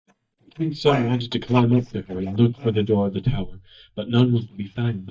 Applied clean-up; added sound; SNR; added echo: neural mask model DeepFilterNet 3.